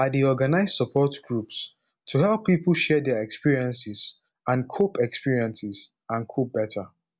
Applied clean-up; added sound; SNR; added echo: none; none; none; none.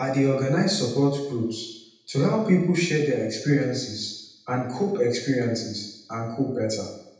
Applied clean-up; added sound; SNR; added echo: none; none; none; reverberation time 0.8 s.